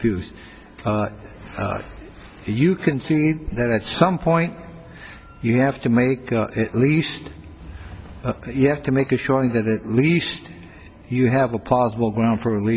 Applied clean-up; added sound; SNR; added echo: none; none; none; none.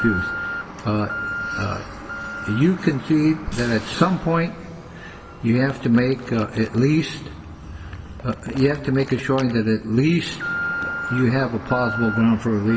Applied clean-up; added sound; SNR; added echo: none; Alarm; 10 dB; reverberation time 1.6 s.